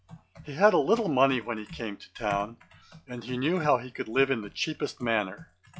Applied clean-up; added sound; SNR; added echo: classical method log-MMSE.